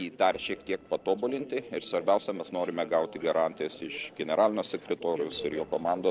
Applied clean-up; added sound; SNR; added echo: neural separator model SepFormer DNS4.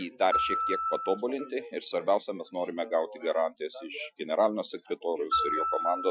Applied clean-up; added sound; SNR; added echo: classical method Wiener filter.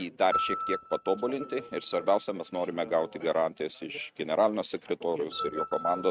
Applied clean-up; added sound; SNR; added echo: neural mask model RNNoise.